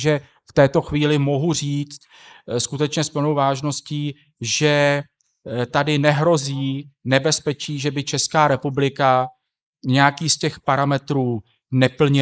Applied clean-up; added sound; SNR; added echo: neural mask model Resemble Enhance denoiser.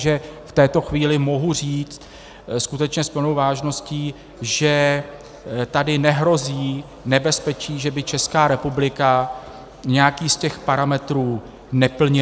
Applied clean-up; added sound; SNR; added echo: none; none; none; none.